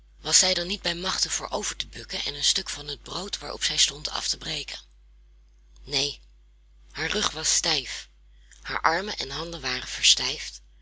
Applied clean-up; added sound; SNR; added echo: none; none; none; none.